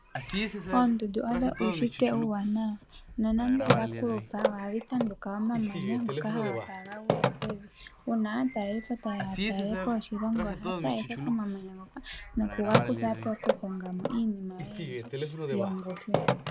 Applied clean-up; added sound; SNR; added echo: none; Telephone; 3 dB; none.